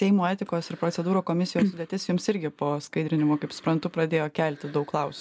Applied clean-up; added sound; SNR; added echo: none; none; none; none.